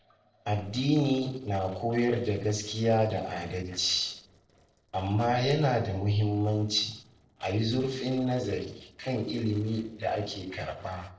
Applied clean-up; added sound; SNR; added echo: neural separator model SepFormer DNS4.